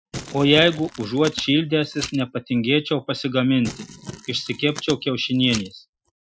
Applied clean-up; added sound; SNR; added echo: classical method Wiener filter.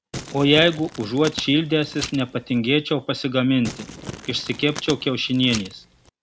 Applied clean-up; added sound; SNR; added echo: none; Crumpling, crinkling; 14 dB; none.